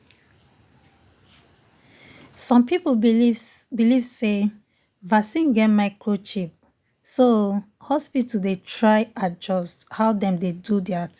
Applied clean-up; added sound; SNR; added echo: none; none; none; none.